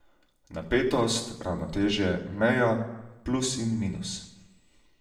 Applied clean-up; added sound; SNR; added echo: none; none; none; reverberation time 0.7 s.